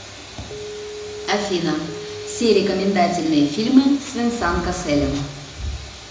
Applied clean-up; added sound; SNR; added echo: none; Telephone; 12 dB; reverberation time 0.9 s.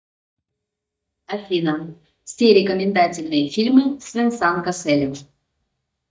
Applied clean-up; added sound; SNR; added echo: neural mask model DeepFilterNet 3.